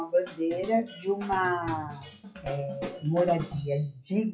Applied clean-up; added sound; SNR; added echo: classical method WPE with log-MMSE.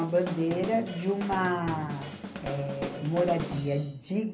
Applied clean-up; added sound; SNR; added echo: none; Drum kit; 9 dB; reverberation time 0.3 s.